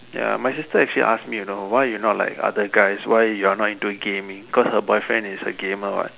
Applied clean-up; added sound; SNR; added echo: none; none; none; none.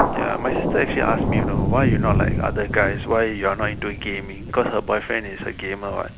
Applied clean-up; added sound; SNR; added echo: none; Thunder; 0 dB; none.